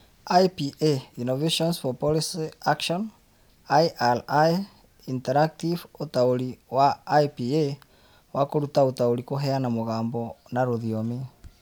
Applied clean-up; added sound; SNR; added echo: none; none; none; none.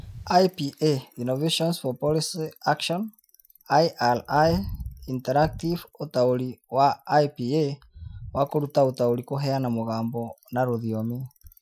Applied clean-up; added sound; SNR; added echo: classical method Wiener filter.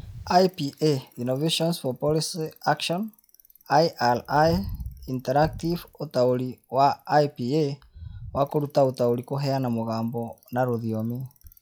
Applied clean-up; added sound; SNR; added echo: classical method log-MMSE.